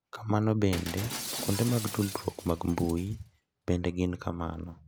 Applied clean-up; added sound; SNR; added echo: none; Shatter; 12 dB; none.